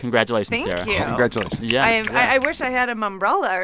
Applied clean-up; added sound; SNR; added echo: none; Chewing, mastication; 9 dB; none.